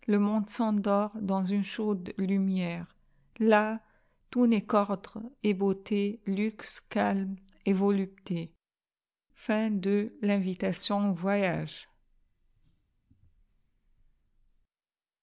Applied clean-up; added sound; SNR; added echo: none; none; none; none.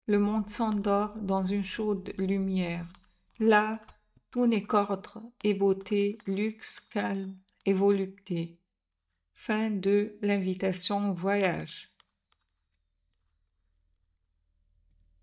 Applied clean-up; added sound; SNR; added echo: neural mask model DeepFilterNet 3.